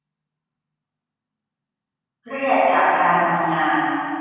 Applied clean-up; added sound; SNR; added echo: none; none; none; reverberation time 2.1 s.